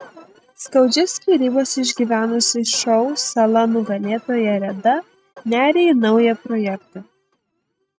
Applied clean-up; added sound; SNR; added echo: neural mask model RNNoise.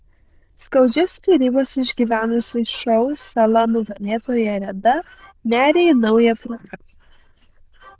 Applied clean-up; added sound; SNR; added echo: neural diffusion model UNIVERSE++.